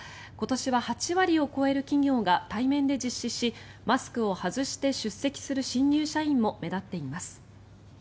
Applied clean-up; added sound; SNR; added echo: none; none; none; none.